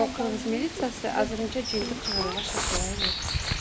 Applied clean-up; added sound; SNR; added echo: none; Bird vocalization, bird call, bird song; -1 dB; none.